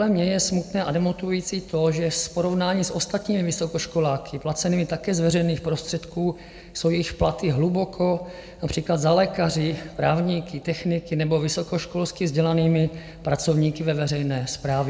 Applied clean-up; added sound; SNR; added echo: none; none; none; reverberation time 1.0 s.